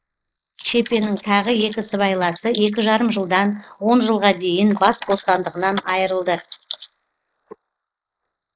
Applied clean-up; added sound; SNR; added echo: neural mask model Resemble Enhance denoiser.